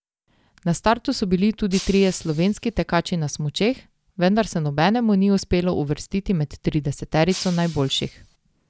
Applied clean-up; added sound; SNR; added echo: none; Shatter; 16 dB; none.